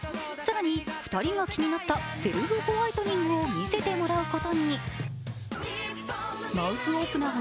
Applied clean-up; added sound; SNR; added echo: none; none; none; none.